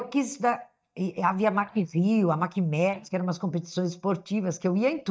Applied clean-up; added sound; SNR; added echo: neural mask model DeepFilterNet 3.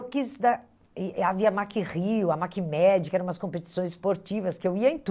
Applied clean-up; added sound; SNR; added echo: none; none; none; none.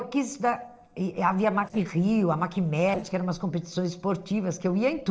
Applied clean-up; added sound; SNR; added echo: neural separator model SepFormer DNS4.